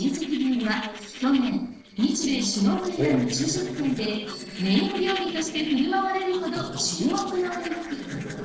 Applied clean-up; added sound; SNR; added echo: neural separator model SepFormer DNS4.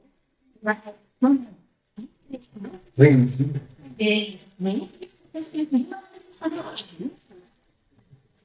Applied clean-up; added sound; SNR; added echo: neural mask model DeepFilterNet 3.